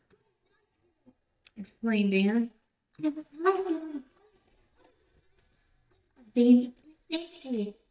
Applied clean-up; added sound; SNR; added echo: neural mask model DeepFilterNet 3.